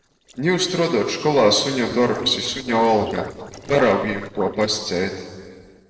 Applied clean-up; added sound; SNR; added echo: neural separator model SepFormer DNS4.